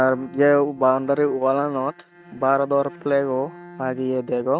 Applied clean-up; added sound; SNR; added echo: neural mask model RNNoise.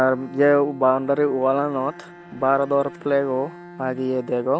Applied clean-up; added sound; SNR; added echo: none; Bowed string instrument; 20 dB; none.